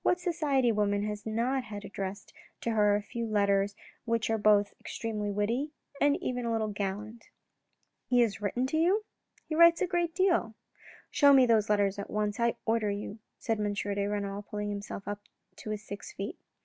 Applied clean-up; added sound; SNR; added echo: none; none; none; none.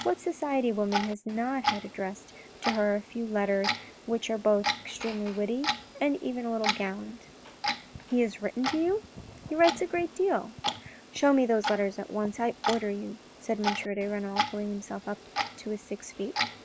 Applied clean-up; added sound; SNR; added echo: none; Clock; 6 dB; none.